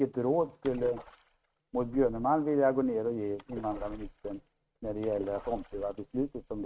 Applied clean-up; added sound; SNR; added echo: neural mask model RNNoise.